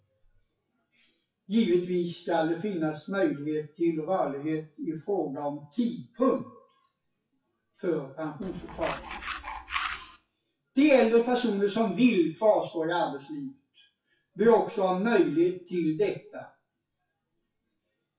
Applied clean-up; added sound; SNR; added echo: classical method WPE with log-MMSE.